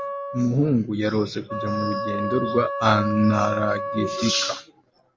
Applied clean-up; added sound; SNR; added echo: none; Wind instrument, woodwind instrument; 6 dB; none.